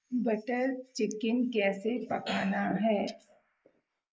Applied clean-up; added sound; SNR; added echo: neural mask model Resemble Enhance denoiser.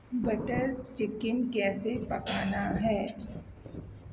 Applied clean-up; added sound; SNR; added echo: none; Thunder; 10 dB; none.